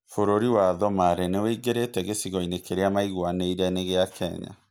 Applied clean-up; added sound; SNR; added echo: none; none; none; none.